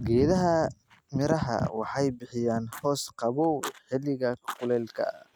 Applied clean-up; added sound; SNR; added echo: neural mask model RNNoise.